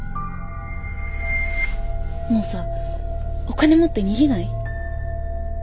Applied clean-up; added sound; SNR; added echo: none; none; none; none.